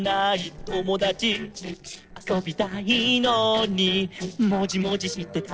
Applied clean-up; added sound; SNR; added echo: neural separator model SepFormer DNS4.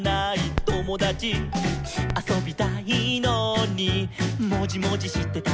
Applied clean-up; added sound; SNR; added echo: none; Crackle; 12 dB; none.